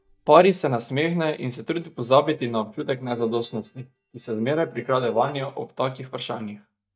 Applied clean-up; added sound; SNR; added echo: neural mask model DeepFilterNet 3.